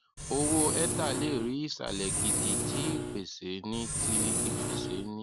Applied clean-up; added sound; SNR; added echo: none; Engine; -3 dB; none.